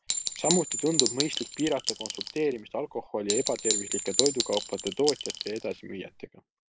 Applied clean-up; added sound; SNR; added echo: none; Chink, clink; 1 dB; none.